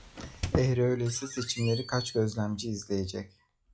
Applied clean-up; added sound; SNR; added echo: classical method log-MMSE.